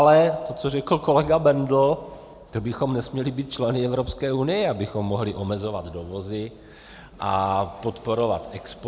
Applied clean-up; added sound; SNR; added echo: none; none; none; none.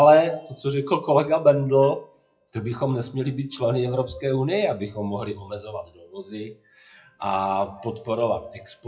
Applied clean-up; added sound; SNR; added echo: classical method WPE with log-MMSE.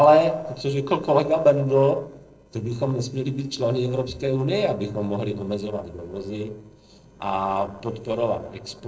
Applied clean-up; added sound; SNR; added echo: neural separator model SepFormer DNS4.